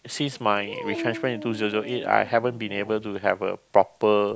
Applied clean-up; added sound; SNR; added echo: none; Dog; 13 dB; none.